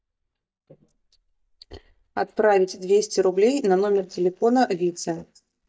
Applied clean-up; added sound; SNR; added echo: neural mask model DeepFilterNet 3.